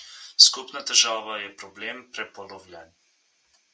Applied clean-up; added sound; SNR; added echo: none; none; none; none.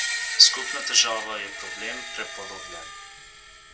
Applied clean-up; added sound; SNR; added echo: none; Screech; 7 dB; none.